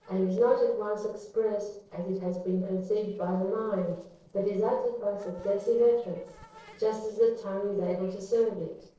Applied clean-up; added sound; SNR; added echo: neural separator model SepFormer DNS4.